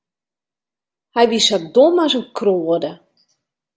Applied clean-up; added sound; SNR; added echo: none; none; none; none.